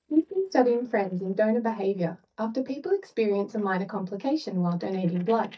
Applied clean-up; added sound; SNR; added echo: neural mask model DeepFilterNet 3.